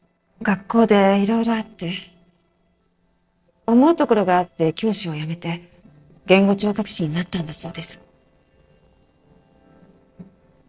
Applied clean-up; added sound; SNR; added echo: neural separator model SepFormer DNS4.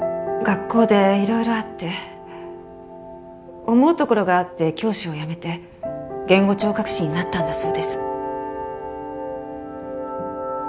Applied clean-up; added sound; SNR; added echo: none; none; none; none.